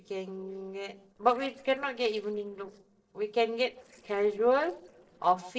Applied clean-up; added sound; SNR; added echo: neural separator model SepFormer DNS4.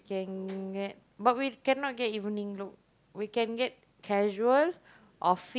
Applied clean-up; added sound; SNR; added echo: none; none; none; none.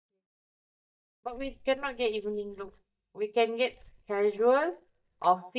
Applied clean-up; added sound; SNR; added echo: neural mask model DeepFilterNet 3.